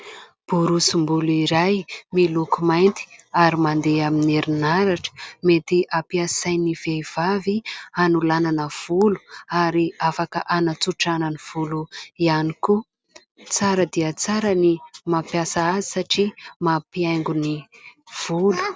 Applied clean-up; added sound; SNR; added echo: none; none; none; none.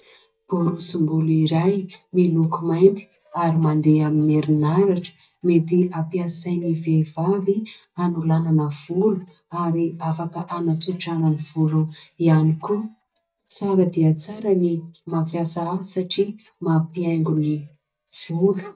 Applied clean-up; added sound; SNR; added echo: neural mask model DeepFilterNet 3.